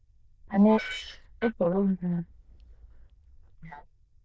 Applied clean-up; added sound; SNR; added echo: neural diffusion model UNIVERSE++.